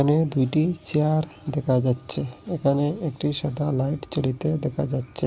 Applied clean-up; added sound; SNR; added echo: none; none; none; none.